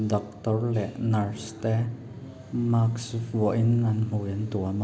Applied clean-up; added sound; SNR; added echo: none; none; none; none.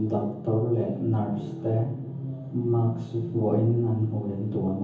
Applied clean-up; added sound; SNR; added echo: none; none; none; reverberation time 0.7 s.